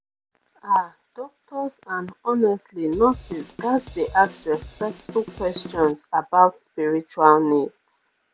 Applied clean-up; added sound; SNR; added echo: none; Drum / Drum kit; 16 dB; none.